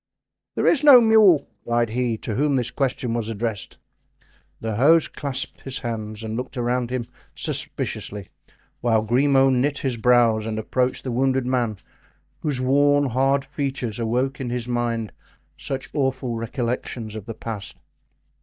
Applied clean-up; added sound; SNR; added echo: neural mask model DeepFilterNet 3.